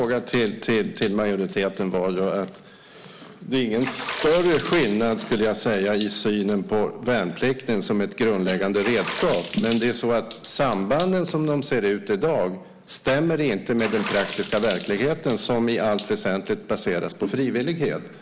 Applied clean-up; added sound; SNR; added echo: none; Water / Splash, splatter; 15 dB; none.